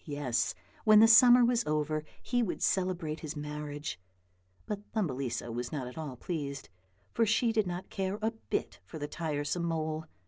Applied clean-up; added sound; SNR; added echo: none; none; none; none.